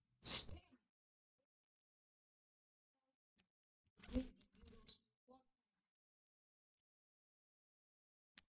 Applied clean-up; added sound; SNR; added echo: neural mask model DeepFilterNet 3.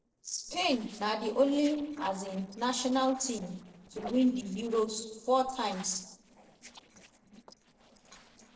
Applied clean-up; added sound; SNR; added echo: neural separator model SepFormer DNS4.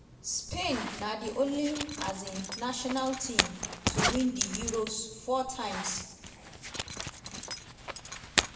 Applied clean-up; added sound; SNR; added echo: none; Zipper (clothing); 1 dB; reverberation time 0.9 s.